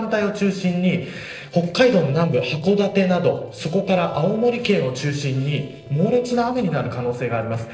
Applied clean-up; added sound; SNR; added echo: neural separator model SepFormer DNS4.